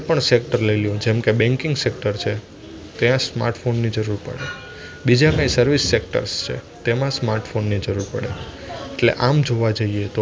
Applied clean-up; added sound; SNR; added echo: none; none; none; none.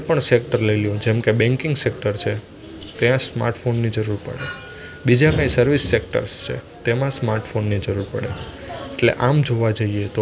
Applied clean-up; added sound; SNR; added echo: none; Rattle (instrument); 20 dB; none.